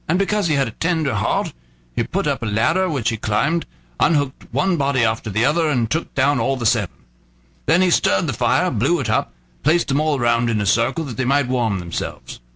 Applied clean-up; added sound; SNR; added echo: none; none; none; none.